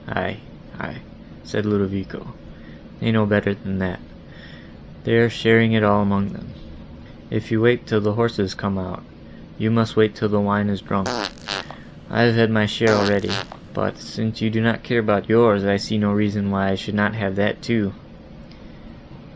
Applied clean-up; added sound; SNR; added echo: none; Fart; 9 dB; none.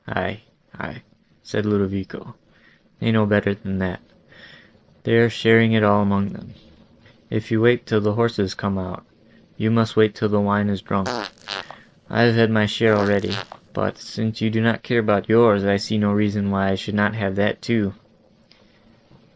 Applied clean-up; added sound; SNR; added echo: neural separator model SepFormer DNS4.